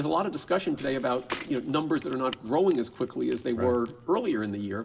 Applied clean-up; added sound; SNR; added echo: none; Bicycle; 17 dB; reverberation time 1.5 s.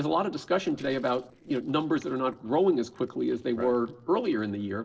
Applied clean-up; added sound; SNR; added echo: neural separator model SepFormer DNS4.